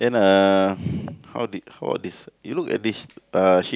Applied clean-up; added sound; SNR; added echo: none; none; none; none.